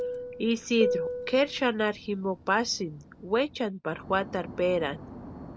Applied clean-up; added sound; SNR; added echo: none; Fixed-wing aircraft, airplane; 8 dB; none.